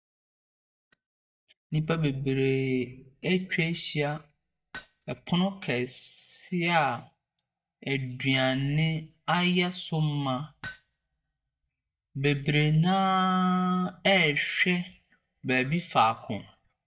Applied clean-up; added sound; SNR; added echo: neural mask model DeepFilterNet 3.